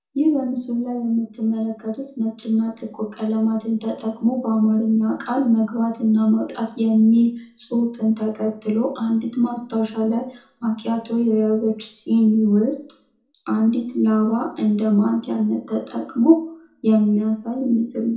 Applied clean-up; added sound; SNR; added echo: none; none; none; reverberation time 0.5 s.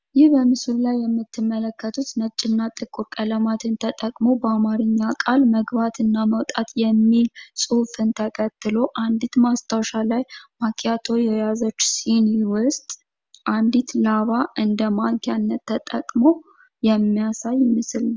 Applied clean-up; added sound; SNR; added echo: none; none; none; none.